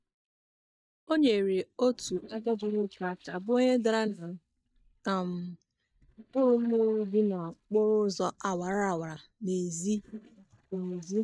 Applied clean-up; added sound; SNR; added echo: neural mask model DeepFilterNet 3.